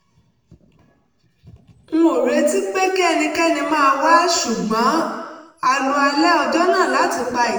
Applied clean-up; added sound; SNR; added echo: none; none; none; reverberation time 1.3 s.